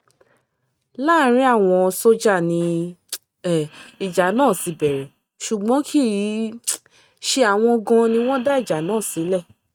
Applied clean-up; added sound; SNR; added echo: neural mask model RNNoise.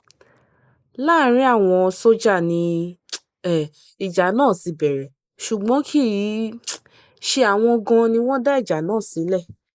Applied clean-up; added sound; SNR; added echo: neural mask model Resemble Enhance denoiser.